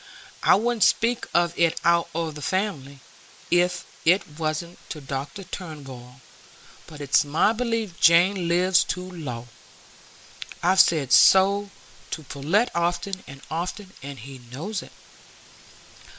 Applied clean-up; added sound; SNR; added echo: neural mask model Resemble Enhance denoiser.